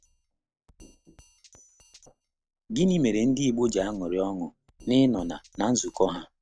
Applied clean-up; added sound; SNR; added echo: neural mask model RNNoise.